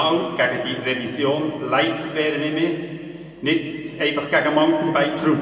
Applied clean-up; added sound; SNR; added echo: none; none; none; reverberation time 2.0 s.